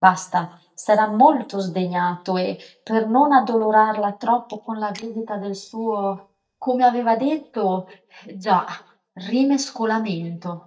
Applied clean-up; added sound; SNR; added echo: neural mask model DeepFilterNet 3.